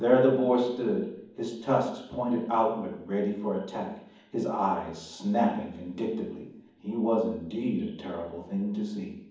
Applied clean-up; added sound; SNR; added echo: none; none; none; reverberation time 1.2 s.